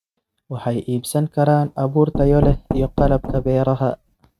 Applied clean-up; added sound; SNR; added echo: neural mask model RNNoise.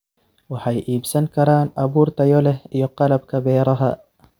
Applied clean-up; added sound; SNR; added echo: none; none; none; none.